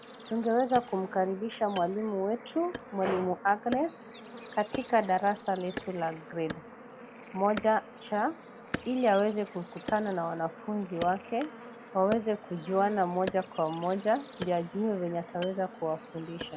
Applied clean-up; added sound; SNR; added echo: none; Wood + Bird / Insect / Frog; 13 dB; none.